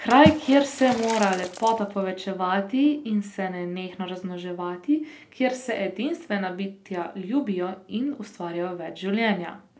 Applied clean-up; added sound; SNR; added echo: none; Water / Splash, splatter; 6 dB; none.